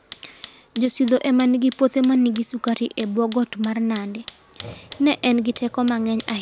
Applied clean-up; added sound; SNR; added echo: none; Fire; 10 dB; none.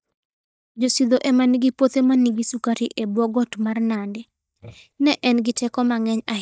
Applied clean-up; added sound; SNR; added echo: neural mask model DeepFilterNet 3.